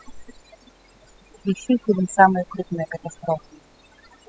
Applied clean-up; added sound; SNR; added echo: classical method spectral subtraction.